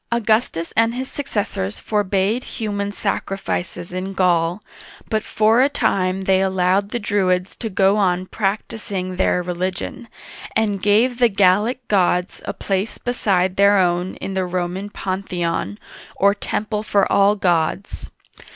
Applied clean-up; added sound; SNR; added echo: none; none; none; none.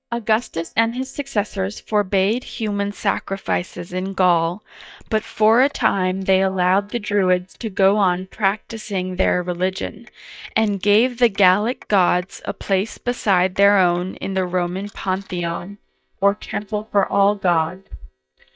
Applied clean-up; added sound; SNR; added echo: neural mask model DeepFilterNet 3.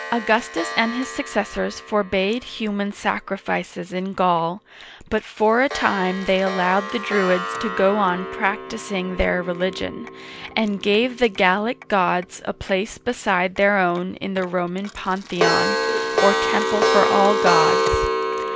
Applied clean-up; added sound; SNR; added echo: none; Clock; 4 dB; none.